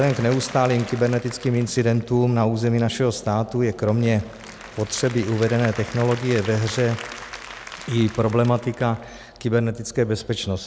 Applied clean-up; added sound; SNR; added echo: none; Applause / Crowd; 18 dB; none.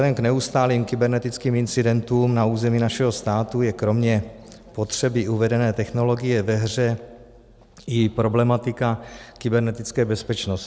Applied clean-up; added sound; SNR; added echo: none; none; none; none.